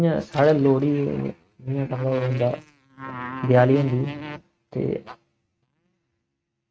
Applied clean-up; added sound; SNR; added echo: neural mask model RNNoise.